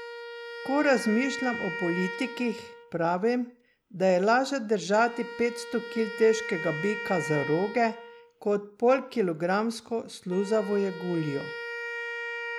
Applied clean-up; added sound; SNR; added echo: none; Wind instrument, woodwind instrument; 10 dB; none.